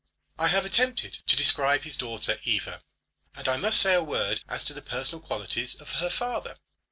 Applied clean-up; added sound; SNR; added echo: none; none; none; none.